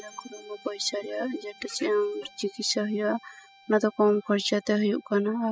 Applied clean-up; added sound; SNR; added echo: classical method spectral subtraction.